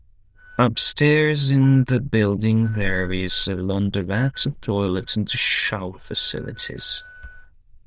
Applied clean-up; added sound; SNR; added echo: neural diffusion model UNIVERSE++.